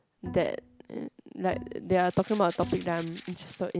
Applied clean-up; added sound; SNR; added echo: none; Rattle (instrument) + Bowed string instrument; 15 dB; none.